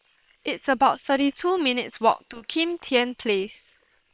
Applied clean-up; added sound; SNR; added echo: neural separator model SepFormer WHAM!.